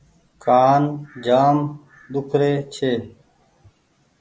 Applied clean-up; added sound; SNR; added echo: none; none; none; none.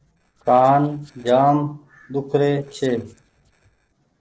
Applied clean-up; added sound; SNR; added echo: neural separator model SepFormer DNS4.